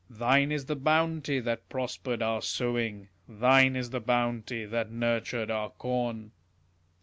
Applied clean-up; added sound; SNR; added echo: none; none; none; none.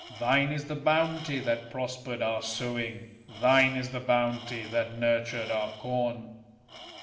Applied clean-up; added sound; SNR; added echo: none; Tools; 19 dB; reverberation time 1.9 s.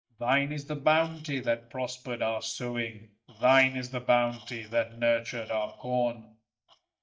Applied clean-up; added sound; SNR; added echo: neural mask model DeepFilterNet 3.